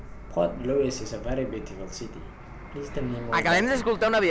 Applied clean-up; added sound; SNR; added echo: none; Fixed-wing aircraft, airplane; -3 dB; none.